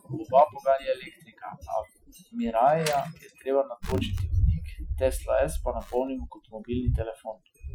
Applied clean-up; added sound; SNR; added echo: classical method Wiener filter.